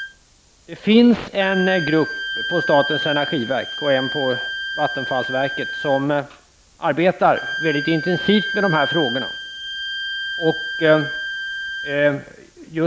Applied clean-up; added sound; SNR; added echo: none; Wind instrument, woodwind instrument; 7 dB; none.